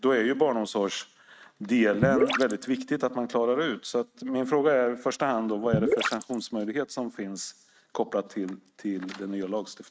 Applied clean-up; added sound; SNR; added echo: neural mask model RNNoise.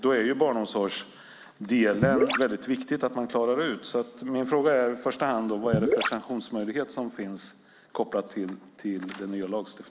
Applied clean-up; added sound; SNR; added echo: none; Gurgling / Liquid; 0 dB; none.